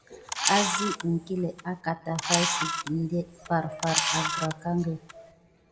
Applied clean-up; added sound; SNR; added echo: none; Camera; 1 dB; reverberation time 0.7 s.